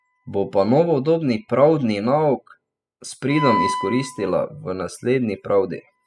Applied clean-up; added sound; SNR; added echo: classical method spectral subtraction.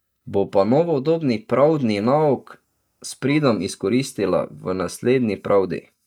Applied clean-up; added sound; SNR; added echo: neural mask model DeepFilterNet 3.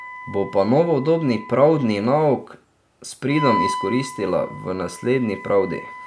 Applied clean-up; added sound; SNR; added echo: none; Wind instrument, woodwind instrument; 11 dB; none.